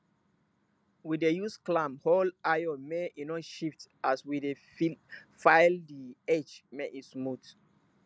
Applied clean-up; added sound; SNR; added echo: none; none; none; none.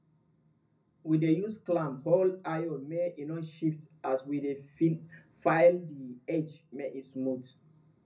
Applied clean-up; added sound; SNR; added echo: none; none; none; reverberation time 0.4 s.